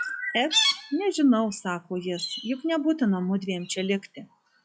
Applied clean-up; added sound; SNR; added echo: classical method log-MMSE.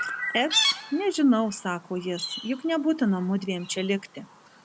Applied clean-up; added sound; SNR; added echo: none; Chirp, tweet; 6 dB; none.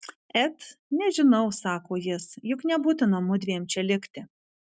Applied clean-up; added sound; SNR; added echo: none; none; none; none.